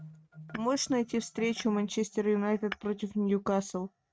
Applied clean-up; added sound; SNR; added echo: neural mask model RNNoise.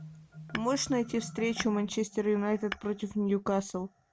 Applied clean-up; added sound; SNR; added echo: none; Tap / Hammer + Marimba, xylophone; 14 dB; none.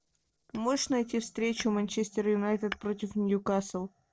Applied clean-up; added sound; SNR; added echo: neural separator model SepFormer DNS4.